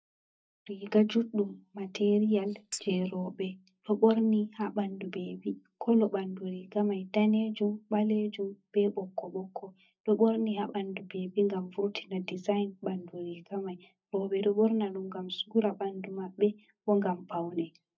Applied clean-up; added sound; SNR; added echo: neural mask model DeepFilterNet 3.